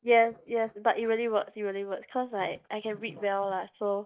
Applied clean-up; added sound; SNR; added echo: neural mask model DeepFilterNet 3.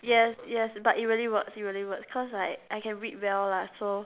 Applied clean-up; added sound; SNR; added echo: none; none; none; none.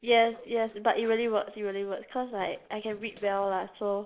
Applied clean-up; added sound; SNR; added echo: neural separator model SepFormer DNS4.